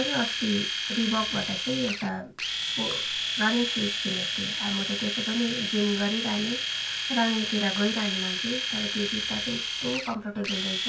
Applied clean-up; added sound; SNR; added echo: none; Domestic sounds, home sounds; 0 dB; reverberation time 0.2 s.